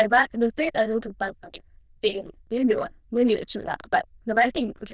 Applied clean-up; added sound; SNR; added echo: neural diffusion model UNIVERSE++.